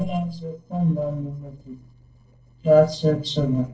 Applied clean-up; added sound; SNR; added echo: neural separator model SepFormer DNS4.